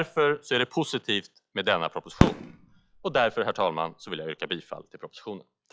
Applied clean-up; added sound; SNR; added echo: classical method log-MMSE.